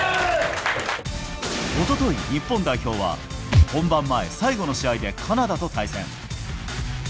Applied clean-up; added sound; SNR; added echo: none; Thump, thud; 6 dB; none.